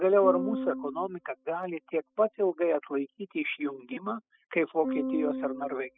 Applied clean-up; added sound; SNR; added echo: classical method spectral subtraction.